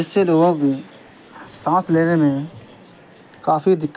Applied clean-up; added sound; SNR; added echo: none; none; none; none.